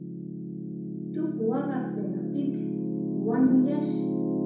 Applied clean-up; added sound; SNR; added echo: none; Piano; 0 dB; reverberation time 0.7 s.